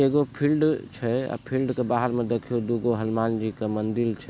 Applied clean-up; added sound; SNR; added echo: none; none; none; none.